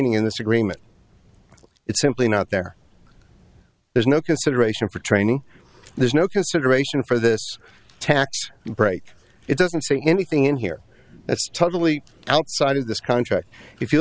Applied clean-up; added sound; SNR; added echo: none; none; none; none.